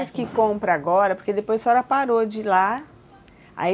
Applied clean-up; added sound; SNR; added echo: none; none; none; none.